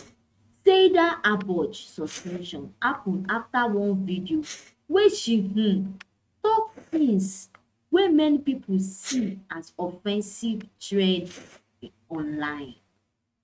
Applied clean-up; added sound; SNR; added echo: neural mask model RNNoise.